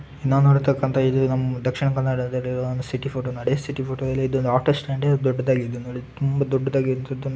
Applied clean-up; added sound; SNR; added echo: none; none; none; none.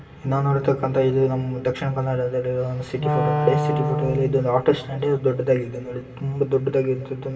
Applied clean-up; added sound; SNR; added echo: none; Wind instrument, woodwind instrument; 2 dB; reverberation time 2.3 s.